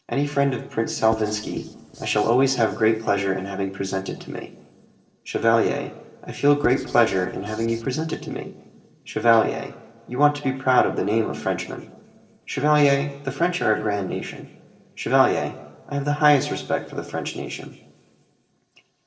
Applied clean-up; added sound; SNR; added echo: neural separator model SepFormer DNS4.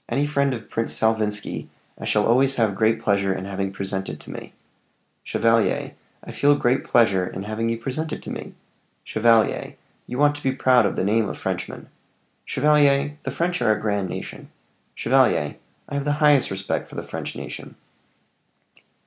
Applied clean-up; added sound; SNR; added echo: none; none; none; none.